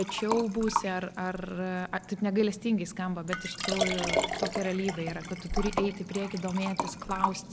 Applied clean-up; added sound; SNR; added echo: none; Liquid; 3 dB; none.